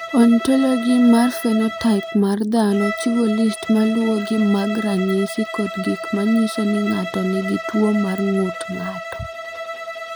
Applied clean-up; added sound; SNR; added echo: none; Bowed string instrument; 11 dB; none.